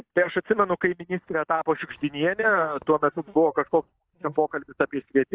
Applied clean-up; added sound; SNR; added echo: neural mask model DeepFilterNet 3.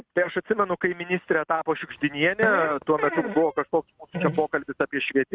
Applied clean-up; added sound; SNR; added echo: neural mask model RNNoise.